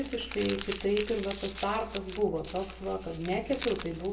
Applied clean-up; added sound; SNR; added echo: none; Crumpling, crinkling; 11 dB; reverberation time 0.3 s.